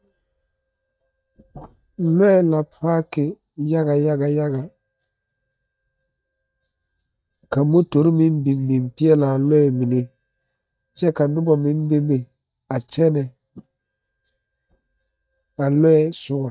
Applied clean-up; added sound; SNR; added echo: neural mask model DeepFilterNet 3.